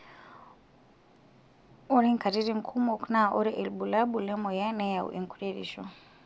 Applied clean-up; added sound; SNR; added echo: none; none; none; none.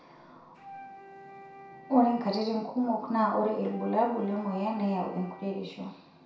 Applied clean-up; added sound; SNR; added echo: none; Wind instrument, woodwind instrument; 19 dB; reverberation time 0.6 s.